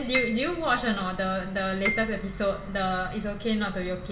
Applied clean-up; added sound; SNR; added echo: none; Piano; 9 dB; reverberation time 2.2 s.